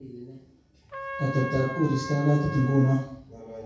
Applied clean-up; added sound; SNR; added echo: none; Trumpet; 11 dB; reverberation time 0.6 s.